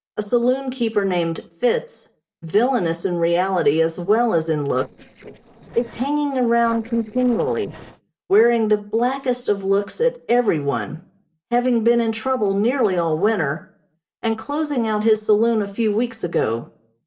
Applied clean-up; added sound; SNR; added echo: neural separator model SepFormer DNS4.